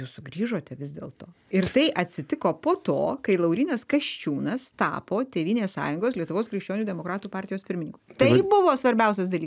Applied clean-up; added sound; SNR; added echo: none; none; none; none.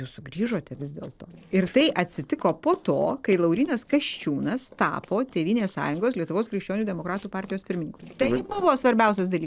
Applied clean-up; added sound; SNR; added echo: neural separator model SepFormer DNS4.